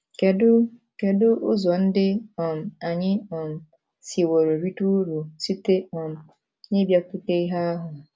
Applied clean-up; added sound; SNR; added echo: none; none; none; none.